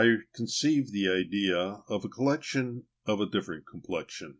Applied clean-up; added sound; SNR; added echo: none; none; none; none.